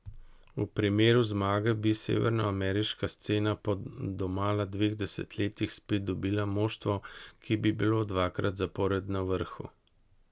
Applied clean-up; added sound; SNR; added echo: none; none; none; none.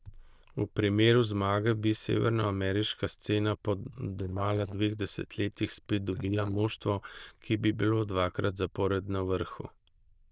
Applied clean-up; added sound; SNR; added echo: neural diffusion model UNIVERSE++.